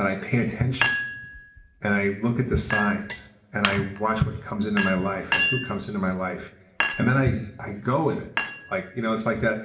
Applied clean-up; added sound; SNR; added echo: none; Chink, clink; 6 dB; reverberation time 0.8 s.